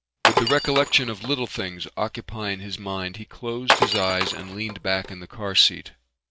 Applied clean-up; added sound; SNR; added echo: none; Glass; 1 dB; none.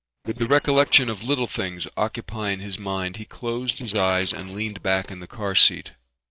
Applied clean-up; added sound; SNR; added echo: neural separator model SepFormer DNS4.